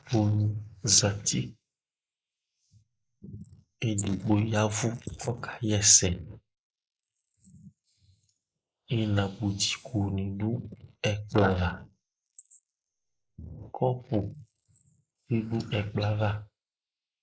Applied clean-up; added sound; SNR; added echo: neural mask model Resemble Enhance denoiser.